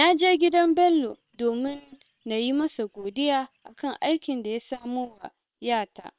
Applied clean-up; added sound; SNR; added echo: neural separator model SepFormer WHAM!.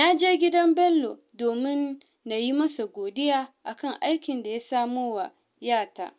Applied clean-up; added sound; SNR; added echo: none; none; none; none.